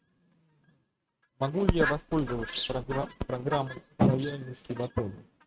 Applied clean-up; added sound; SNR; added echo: neural mask model RNNoise.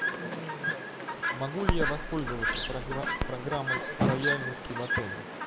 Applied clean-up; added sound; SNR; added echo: none; Crackle + Chirp, tweet; -5 dB; none.